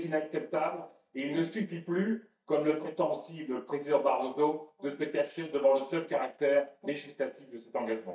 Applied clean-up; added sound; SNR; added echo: neural mask model DeepFilterNet 3.